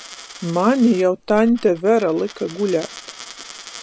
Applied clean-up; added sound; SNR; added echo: none; Coin (dropping); 19 dB; none.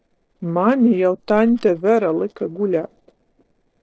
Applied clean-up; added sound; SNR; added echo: neural separator model SepFormer DNS4.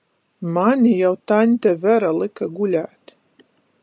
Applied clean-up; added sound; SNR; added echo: none; none; none; none.